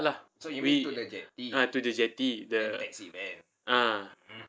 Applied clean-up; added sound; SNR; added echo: neural mask model Resemble Enhance denoiser.